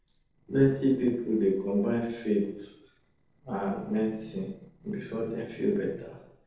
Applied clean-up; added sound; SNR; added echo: neural separator model SepFormer DNS4.